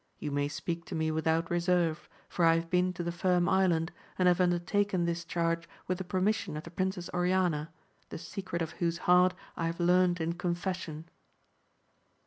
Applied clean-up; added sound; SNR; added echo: none; none; none; none.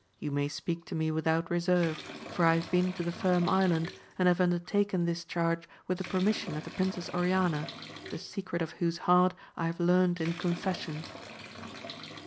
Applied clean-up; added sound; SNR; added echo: none; Bathtub (filling or washing) / Liquid; 16 dB; none.